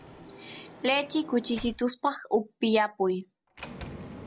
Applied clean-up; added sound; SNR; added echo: none; Sliding door; 17 dB; none.